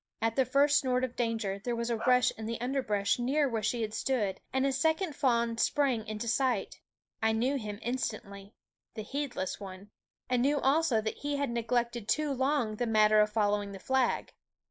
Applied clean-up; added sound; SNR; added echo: neural mask model Resemble Enhance denoiser.